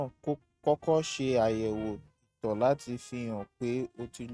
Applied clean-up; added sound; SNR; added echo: neural mask model RNNoise.